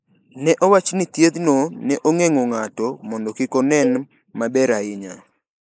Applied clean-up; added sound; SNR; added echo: neural mask model Resemble Enhance denoiser.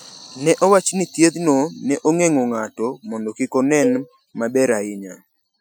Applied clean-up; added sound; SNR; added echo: classical method Wiener filter.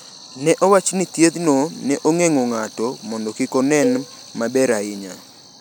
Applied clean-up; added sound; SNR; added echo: none; Cowbell; 11 dB; none.